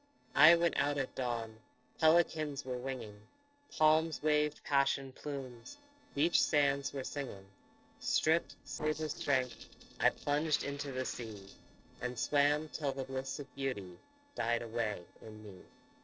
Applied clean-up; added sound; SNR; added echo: neural separator model SepFormer DNS4.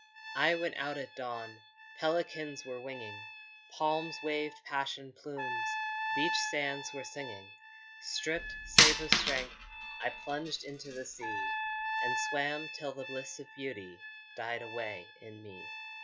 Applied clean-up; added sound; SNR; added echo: classical method log-MMSE.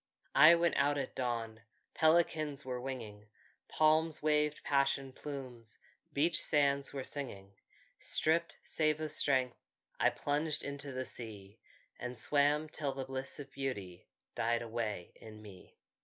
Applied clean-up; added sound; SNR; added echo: none; none; none; none.